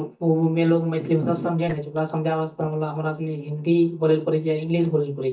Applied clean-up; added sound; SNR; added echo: neural mask model DeepFilterNet 3.